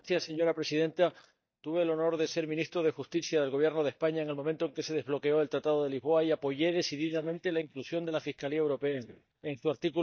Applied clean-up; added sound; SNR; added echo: neural mask model DeepFilterNet 3.